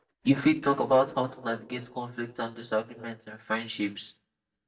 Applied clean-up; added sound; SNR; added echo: neural mask model DeepFilterNet 3.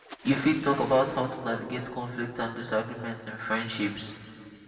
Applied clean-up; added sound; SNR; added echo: none; Splash, splatter; 19 dB; reverberation time 2.0 s.